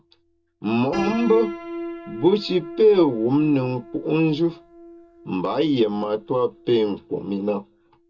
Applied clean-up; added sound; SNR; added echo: none; Piano; 13 dB; reverberation time 0.2 s.